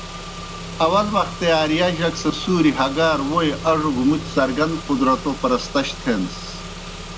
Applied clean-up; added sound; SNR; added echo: none; Engine / Car; 11 dB; none.